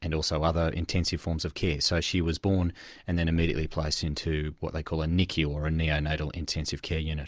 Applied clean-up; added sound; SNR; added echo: none; none; none; none.